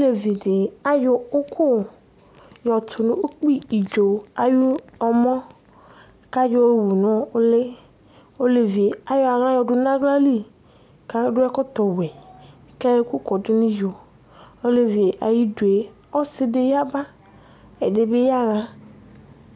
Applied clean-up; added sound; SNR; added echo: none; none; none; none.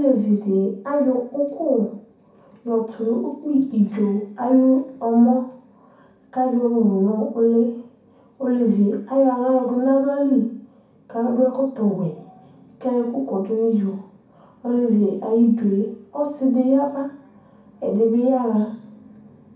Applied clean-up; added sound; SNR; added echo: none; none; none; reverberation time 0.6 s.